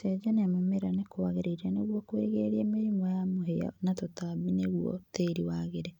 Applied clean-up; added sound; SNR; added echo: none; none; none; none.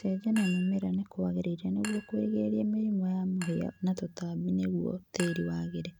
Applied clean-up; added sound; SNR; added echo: none; Chink, clink; 18 dB; none.